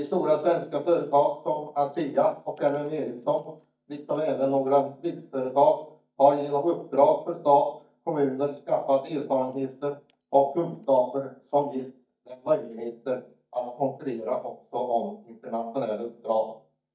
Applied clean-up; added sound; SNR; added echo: neural mask model DeepFilterNet 3.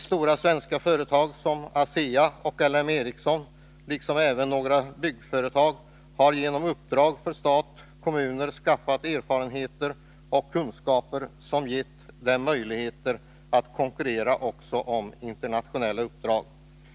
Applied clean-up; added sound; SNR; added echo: none; none; none; none.